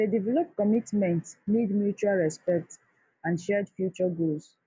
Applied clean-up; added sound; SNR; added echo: none; none; none; none.